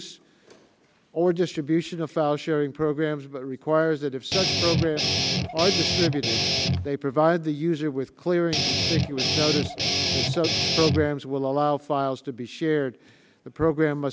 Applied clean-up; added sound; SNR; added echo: none; Guitar; -1 dB; none.